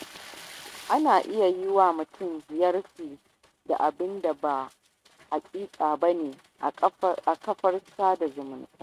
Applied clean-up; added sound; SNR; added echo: neural mask model RNNoise.